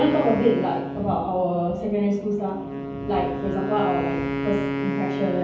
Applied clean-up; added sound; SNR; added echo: none; Wind instrument, woodwind instrument; 5 dB; reverberation time 0.9 s.